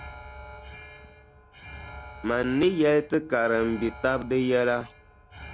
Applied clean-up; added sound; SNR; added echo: none; Alarm; 16 dB; none.